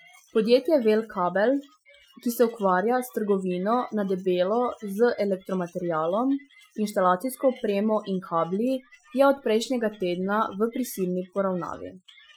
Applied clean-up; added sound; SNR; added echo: classical method Wiener filter.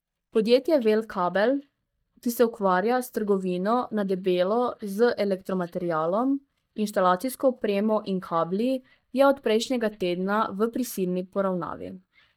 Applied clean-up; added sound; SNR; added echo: neural mask model DeepFilterNet 3.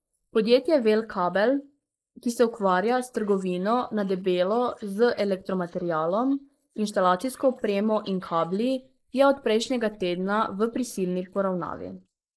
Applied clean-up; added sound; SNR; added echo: neural mask model Resemble Enhance denoiser.